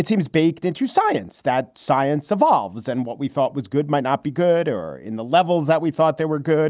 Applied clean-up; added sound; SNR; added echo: none; none; none; none.